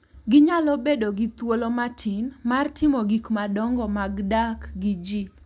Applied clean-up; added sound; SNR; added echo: none; none; none; none.